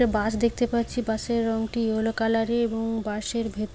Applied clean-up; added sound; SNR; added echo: none; Bird vocalization, bird call, bird song; 18 dB; none.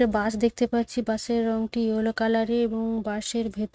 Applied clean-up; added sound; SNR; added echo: neural mask model RNNoise.